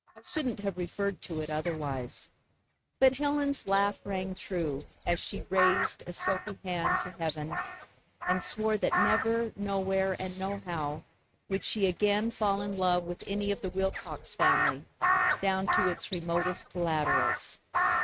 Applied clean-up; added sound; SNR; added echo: neural mask model RNNoise.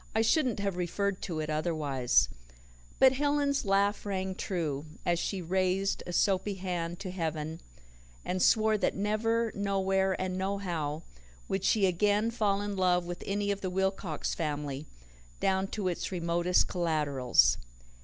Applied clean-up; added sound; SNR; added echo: none; none; none; none.